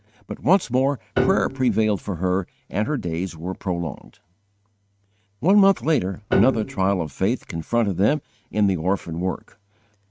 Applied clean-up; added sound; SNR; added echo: neural mask model RNNoise.